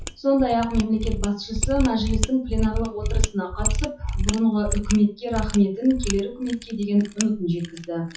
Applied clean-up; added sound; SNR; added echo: classical method WPE with log-MMSE.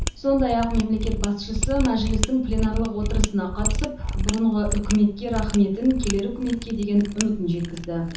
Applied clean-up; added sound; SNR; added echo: none; Mechanisms; 3 dB; reverberation time 0.6 s.